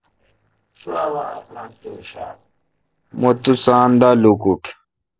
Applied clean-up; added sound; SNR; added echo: neural separator model SepFormer DNS4.